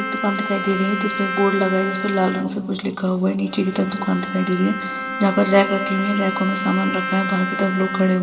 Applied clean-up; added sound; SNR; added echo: none; Bowed string instrument; 7 dB; reverberation time 2.0 s.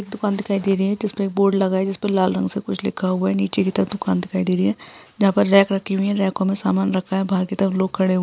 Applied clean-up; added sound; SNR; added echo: none; none; none; none.